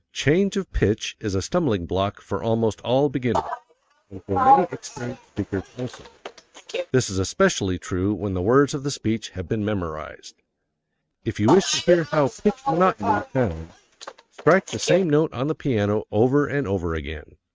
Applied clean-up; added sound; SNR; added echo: neural mask model RNNoise.